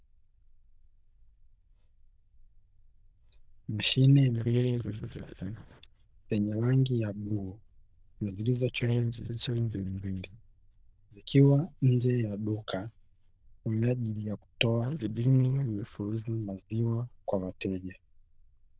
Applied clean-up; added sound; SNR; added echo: neural diffusion model UNIVERSE++.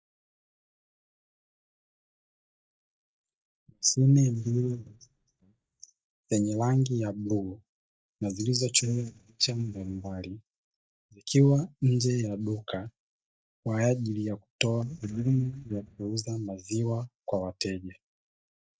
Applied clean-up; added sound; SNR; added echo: neural mask model DeepFilterNet 3.